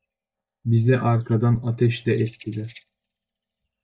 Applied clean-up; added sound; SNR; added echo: neural mask model DeepFilterNet 3.